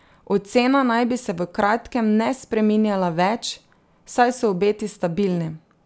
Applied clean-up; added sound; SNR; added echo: none; none; none; none.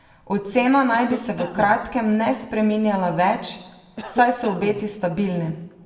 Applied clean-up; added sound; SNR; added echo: none; Cough; 14 dB; reverberation time 0.9 s.